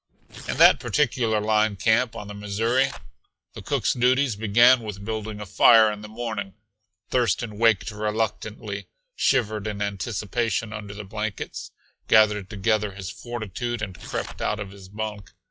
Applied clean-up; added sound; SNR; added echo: classical method log-MMSE.